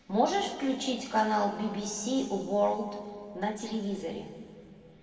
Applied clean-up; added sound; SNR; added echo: none; none; none; reverberation time 1.9 s.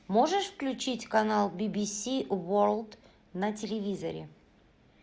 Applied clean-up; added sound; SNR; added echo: none; none; none; none.